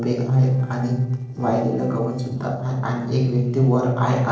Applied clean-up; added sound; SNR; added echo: neural separator model SepFormer DNS4.